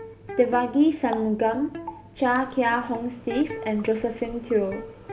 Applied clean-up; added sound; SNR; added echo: none; Water tap, faucet + Electric guitar; 14 dB; none.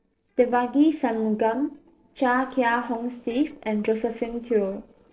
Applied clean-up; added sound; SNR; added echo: neural separator model SepFormer DNS4.